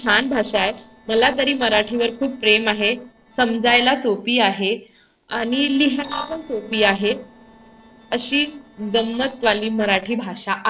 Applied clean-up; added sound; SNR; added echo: neural separator model SepFormer DNS4.